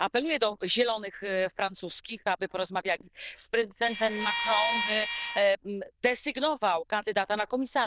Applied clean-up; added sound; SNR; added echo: neural diffusion model UNIVERSE++.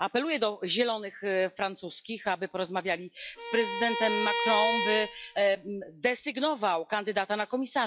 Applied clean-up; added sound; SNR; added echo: classical method log-MMSE.